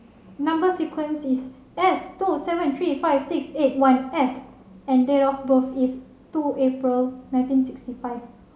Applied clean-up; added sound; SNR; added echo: none; none; none; none.